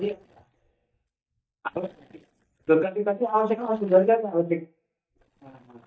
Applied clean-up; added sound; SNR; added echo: neural mask model DeepFilterNet 3.